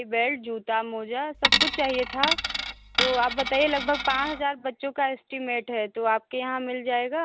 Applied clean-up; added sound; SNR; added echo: none; Coin (dropping); 0 dB; none.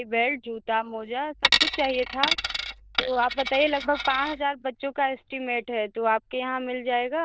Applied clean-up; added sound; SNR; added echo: neural diffusion model UNIVERSE++.